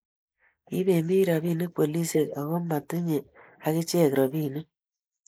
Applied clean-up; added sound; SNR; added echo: neural mask model Resemble Enhance denoiser.